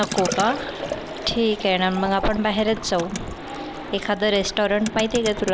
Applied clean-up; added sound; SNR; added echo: none; Motor vehicle (road) + Liquid; 11 dB; none.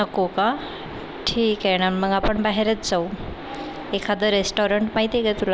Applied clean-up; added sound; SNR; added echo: none; none; none; none.